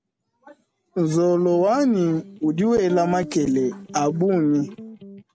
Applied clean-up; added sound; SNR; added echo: none; Electric guitar; 16 dB; none.